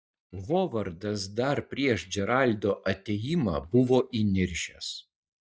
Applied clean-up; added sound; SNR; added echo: neural mask model DeepFilterNet 3.